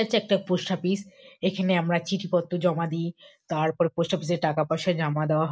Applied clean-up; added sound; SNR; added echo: none; none; none; none.